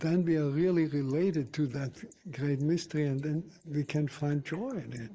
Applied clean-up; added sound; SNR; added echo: neural mask model Resemble Enhance denoiser.